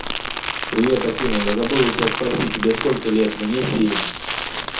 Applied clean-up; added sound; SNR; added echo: none; Crumpling, crinkling; 5 dB; reverberation time 0.7 s.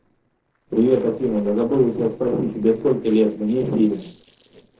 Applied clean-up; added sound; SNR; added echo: neural separator model SepFormer DNS4.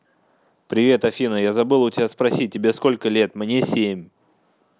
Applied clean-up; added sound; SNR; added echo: none; none; none; none.